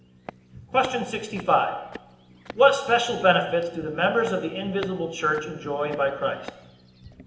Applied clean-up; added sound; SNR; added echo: none; Walk, footsteps; 20 dB; reverberation time 0.8 s.